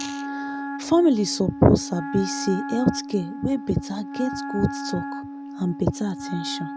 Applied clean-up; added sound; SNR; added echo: none; Wind instrument, woodwind instrument; 8 dB; none.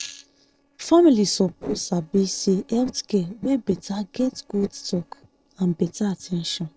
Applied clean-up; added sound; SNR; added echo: neural separator model SepFormer DNS4.